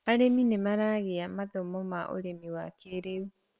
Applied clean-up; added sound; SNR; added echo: neural separator model SepFormer WHAM!.